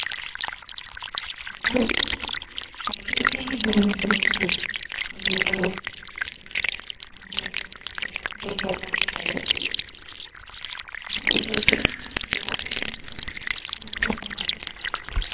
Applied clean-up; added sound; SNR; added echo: neural separator model SepFormer WHAMR!.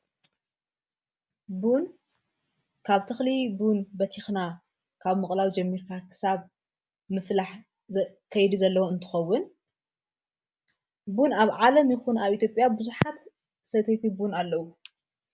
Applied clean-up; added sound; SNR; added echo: none; none; none; none.